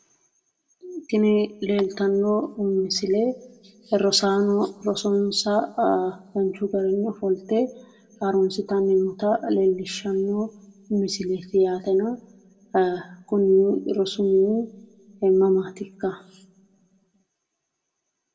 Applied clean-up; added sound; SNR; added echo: none; none; none; reverberation time 0.6 s.